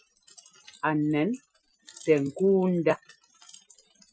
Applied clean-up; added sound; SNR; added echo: classical method Wiener filter.